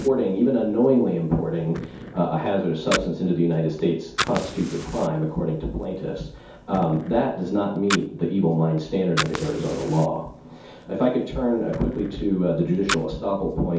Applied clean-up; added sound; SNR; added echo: none; Fire; 12 dB; reverberation time 0.6 s.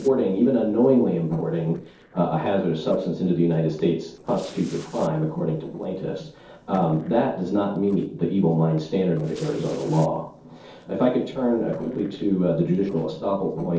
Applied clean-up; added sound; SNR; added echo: neural separator model SepFormer DNS4.